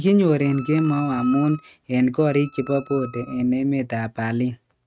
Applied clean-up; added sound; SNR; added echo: neural mask model RNNoise.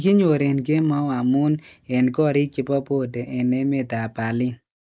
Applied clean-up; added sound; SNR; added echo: neural mask model Resemble Enhance denoiser.